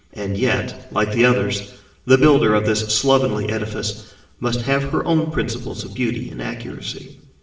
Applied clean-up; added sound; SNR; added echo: none; none; none; reverberation time 0.8 s.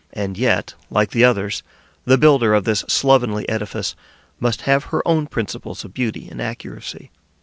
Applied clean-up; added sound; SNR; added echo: none; none; none; none.